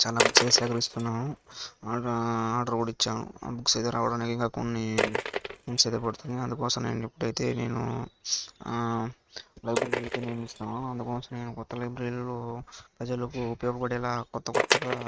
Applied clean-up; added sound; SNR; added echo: neural mask model RNNoise.